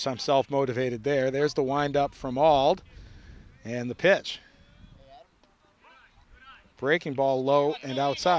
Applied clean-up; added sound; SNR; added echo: none; none; none; none.